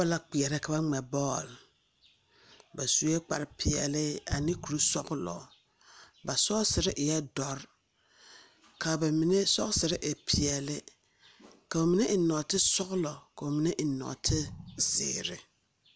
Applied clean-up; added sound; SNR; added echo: none; Explosion; 10 dB; none.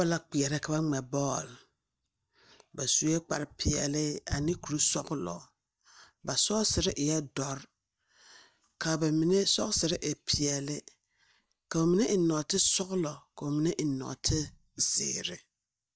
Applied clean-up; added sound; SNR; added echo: neural mask model DeepFilterNet 3.